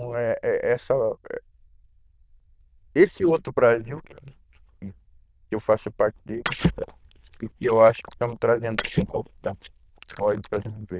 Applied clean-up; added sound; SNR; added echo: neural diffusion model UNIVERSE++.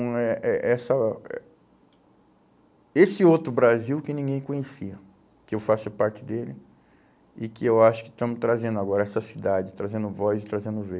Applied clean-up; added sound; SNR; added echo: none; none; none; none.